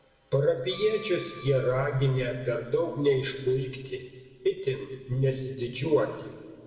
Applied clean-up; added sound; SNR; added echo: none; Bowed string instrument; 17 dB; reverberation time 1.7 s.